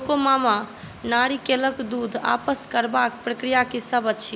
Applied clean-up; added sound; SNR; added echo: none; none; none; none.